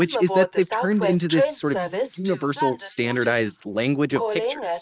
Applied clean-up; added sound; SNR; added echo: neural mask model Resemble Enhance denoiser.